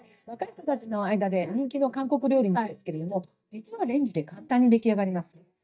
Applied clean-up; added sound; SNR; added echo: neural mask model DeepFilterNet 3.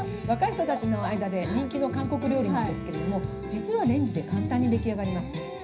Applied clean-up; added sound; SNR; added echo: none; Wind instrument, woodwind instrument; 18 dB; reverberation time 0.5 s.